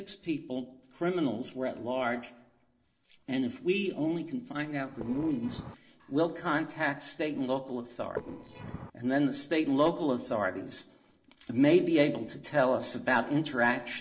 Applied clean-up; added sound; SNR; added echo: neural separator model SepFormer DNS4.